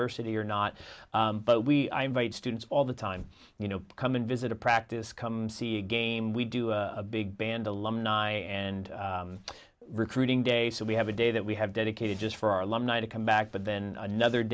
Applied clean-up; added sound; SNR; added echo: none; none; none; none.